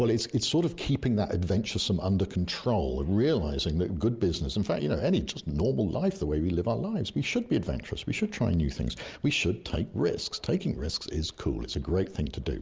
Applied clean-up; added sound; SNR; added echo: none; none; none; none.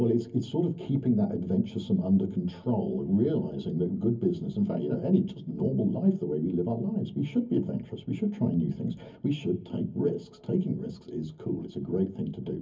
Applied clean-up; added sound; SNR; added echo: none; none; none; reverberation time 0.3 s.